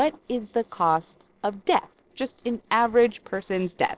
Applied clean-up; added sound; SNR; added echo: neural separator model SepFormer DNS4.